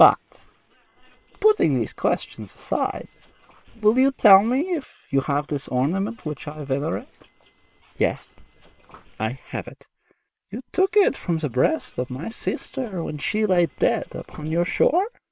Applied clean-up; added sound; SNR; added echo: neural separator model SepFormer WHAM!.